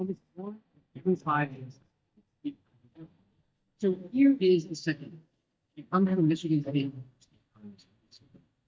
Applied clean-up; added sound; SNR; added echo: neural mask model DeepFilterNet 3.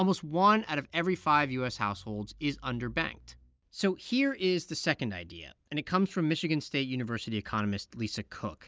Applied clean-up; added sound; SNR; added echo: none; none; none; none.